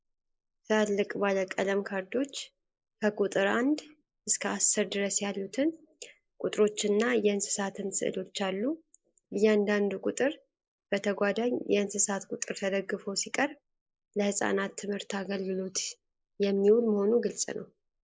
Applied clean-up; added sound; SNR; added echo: neural mask model Resemble Enhance denoiser.